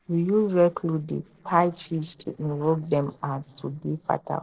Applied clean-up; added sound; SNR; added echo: neural separator model SepFormer DNS4.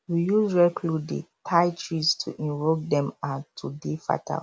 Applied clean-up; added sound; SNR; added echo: none; none; none; none.